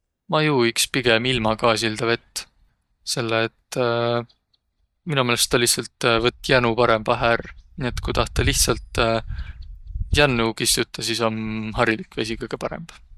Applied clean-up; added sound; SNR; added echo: neural mask model DeepFilterNet 3.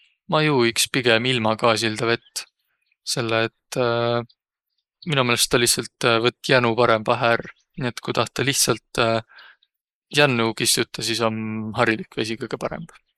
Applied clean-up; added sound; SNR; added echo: neural mask model Resemble Enhance denoiser.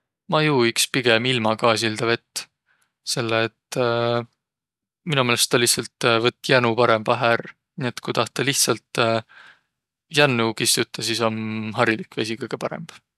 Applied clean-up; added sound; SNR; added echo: none; none; none; none.